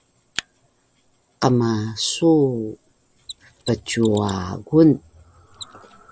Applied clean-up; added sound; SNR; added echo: none; Mechanisms; 20 dB; none.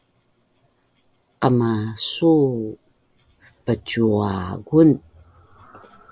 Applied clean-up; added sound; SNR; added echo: none; none; none; none.